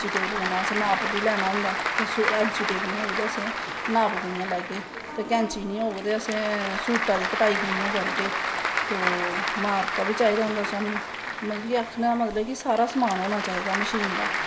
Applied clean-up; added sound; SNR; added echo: none; Applause / Crowd; 2 dB; none.